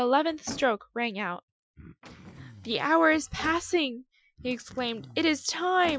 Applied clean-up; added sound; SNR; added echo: classical method Wiener filter.